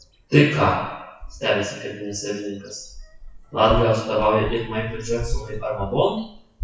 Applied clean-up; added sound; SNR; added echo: classical method WPE with log-MMSE.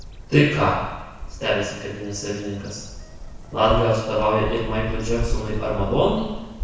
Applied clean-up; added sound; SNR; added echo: none; Bird vocalization, bird call, bird song; 8 dB; reverberation time 1.0 s.